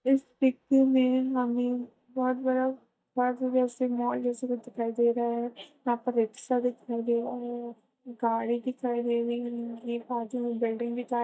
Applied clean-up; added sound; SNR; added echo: neural mask model DeepFilterNet 3.